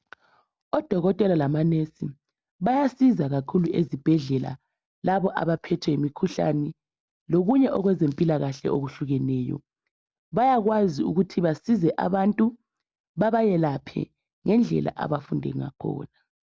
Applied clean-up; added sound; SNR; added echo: none; none; none; none.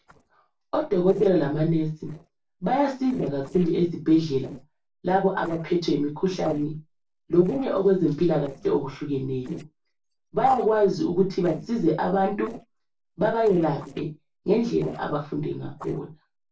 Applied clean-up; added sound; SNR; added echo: neural separator model SepFormer DNS4.